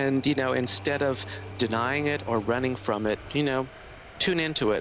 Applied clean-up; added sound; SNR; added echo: none; Bowed string instrument + Subway, metro, underground; 14 dB; none.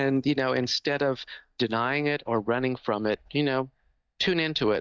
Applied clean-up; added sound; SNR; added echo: neural mask model DeepFilterNet 3.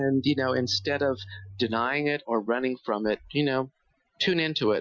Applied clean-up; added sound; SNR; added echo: classical method Wiener filter.